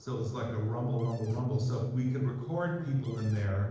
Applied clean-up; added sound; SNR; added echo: neural separator model SepFormer DNS4.